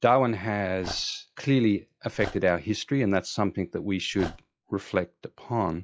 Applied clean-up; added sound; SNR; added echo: classical method log-MMSE.